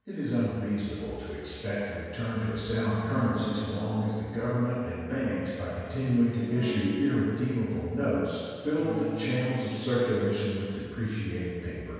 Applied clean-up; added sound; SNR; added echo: none; Acoustic guitar / Strum; 9 dB; reverberation time 1.9 s.